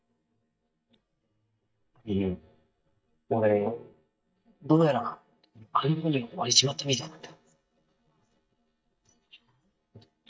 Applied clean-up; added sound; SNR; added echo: neural mask model DeepFilterNet 3.